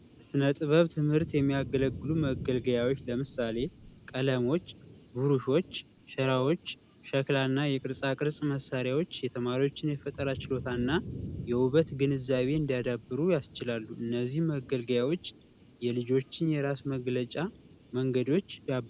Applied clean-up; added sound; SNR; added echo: none; Thunder / Cricket; 15 dB; none.